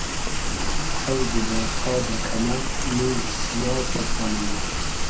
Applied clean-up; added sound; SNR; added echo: none; Rain; -4 dB; reverberation time 0.4 s.